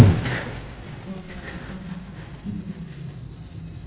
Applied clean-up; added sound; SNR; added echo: neural mask model DeepFilterNet 3.